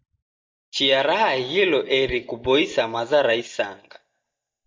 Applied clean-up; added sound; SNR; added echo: neural mask model DeepFilterNet 3.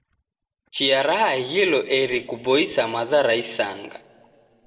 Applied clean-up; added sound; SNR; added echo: neural separator model SepFormer DNS4.